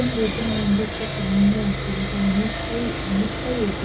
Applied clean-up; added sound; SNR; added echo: none; Sawing; 3 dB; reverberation time 0.2 s.